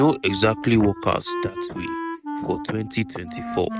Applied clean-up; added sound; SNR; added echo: neural mask model RNNoise.